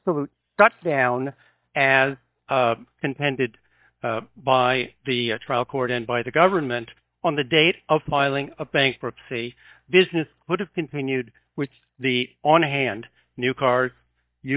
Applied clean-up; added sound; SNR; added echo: neural mask model DeepFilterNet 3.